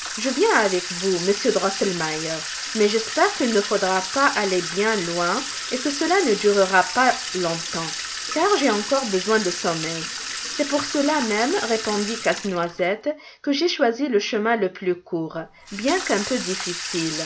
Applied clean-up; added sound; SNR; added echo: none; Sink (filling or washing) / Water tap, faucet; 8 dB; none.